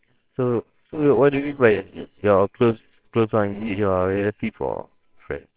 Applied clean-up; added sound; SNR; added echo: neural separator model SepFormer WHAMR!.